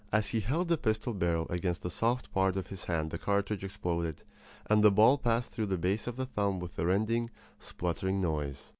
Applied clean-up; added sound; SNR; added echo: none; none; none; none.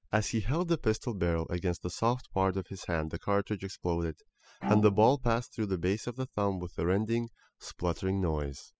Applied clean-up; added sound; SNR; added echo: classical method spectral subtraction.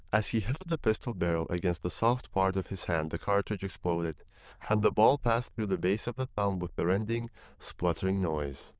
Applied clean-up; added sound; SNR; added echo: neural diffusion model UNIVERSE++.